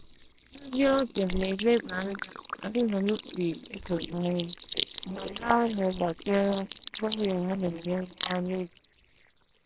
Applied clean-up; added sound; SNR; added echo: neural separator model SepFormer WHAMR!.